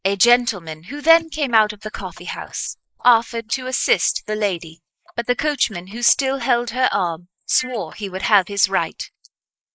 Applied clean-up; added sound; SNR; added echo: neural mask model Resemble Enhance denoiser.